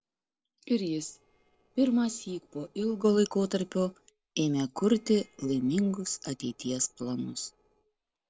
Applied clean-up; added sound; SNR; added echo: neural separator model SepFormer DNS4.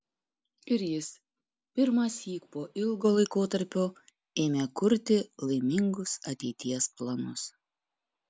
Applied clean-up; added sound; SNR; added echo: none; none; none; none.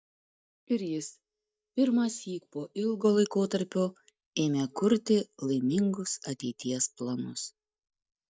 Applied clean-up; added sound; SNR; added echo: neural mask model DeepFilterNet 3.